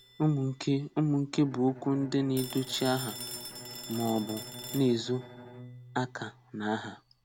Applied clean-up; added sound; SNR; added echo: none; Bowed string instrument + Telephone; 14 dB; none.